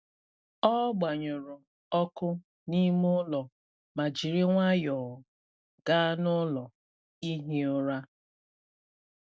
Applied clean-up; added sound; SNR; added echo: none; none; none; none.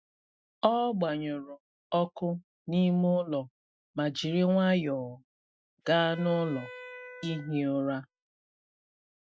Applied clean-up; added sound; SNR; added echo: classical method Wiener filter.